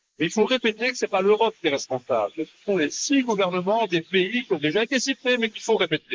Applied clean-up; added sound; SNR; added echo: neural mask model Resemble Enhance denoiser.